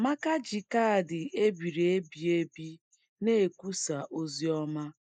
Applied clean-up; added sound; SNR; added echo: neural mask model Resemble Enhance denoiser.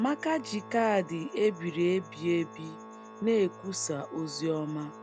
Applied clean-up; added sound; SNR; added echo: none; Organ; 16 dB; none.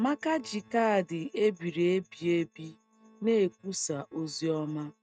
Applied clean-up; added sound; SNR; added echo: neural mask model RNNoise.